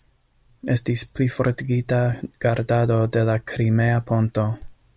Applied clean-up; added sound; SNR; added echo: none; none; none; none.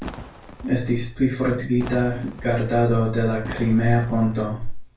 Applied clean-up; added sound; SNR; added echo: none; Fireworks; 17 dB; reverberation time 0.3 s.